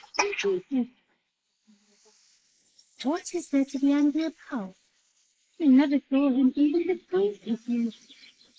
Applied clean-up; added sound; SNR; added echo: neural mask model Resemble Enhance denoiser.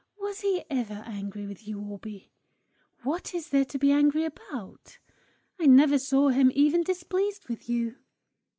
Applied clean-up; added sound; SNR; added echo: none; none; none; none.